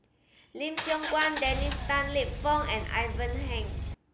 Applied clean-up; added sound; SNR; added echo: none; Engine; 3 dB; none.